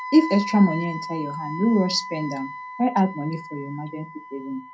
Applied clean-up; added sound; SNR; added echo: none; Wind instrument, woodwind instrument; 11 dB; reverberation time 0.2 s.